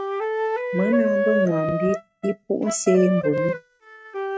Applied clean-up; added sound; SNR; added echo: neural mask model RNNoise.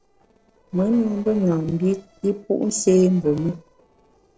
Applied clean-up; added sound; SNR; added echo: neural separator model SepFormer DNS4.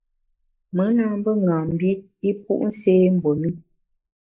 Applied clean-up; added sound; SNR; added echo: neural mask model Resemble Enhance denoiser.